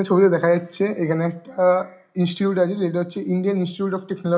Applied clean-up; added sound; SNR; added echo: none; none; none; reverberation time 0.4 s.